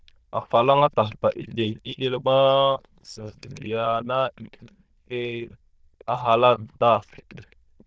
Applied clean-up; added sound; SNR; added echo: neural diffusion model UNIVERSE++.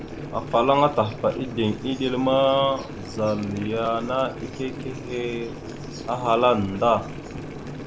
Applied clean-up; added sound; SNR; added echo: none; Boiling; 11 dB; none.